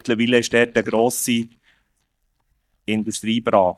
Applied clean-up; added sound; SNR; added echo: neural mask model DeepFilterNet 3.